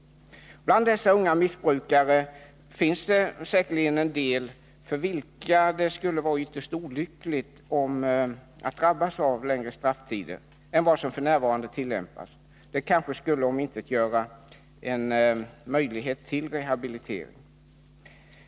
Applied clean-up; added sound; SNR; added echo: none; none; none; none.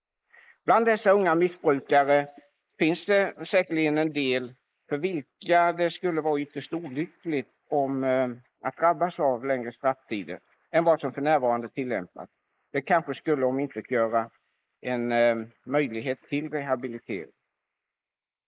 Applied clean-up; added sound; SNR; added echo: neural mask model Resemble Enhance denoiser.